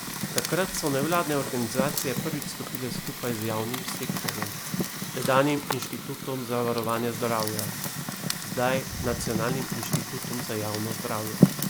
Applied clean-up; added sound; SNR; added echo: none; Fire; 1 dB; none.